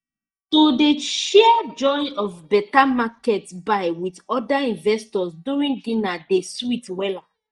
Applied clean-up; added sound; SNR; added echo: neural mask model DeepFilterNet 3.